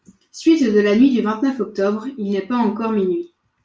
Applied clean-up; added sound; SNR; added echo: none; none; none; none.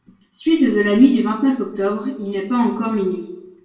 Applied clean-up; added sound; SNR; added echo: none; none; none; reverberation time 0.6 s.